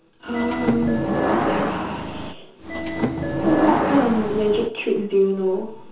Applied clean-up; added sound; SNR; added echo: none; Subway, metro, underground / Sliding door; 0 dB; reverberation time 0.6 s.